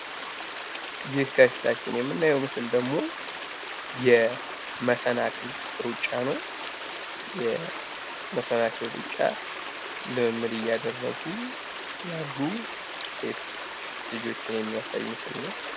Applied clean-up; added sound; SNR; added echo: none; Stream; 7 dB; none.